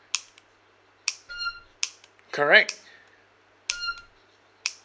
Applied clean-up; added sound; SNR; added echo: none; Wind instrument, woodwind instrument; 7 dB; none.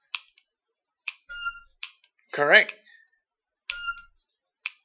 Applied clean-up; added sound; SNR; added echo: classical method Wiener filter.